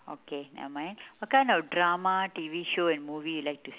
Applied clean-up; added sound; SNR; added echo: none; none; none; none.